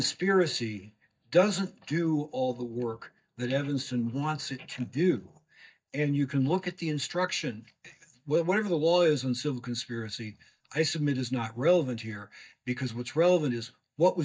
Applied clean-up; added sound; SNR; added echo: neural mask model DeepFilterNet 3.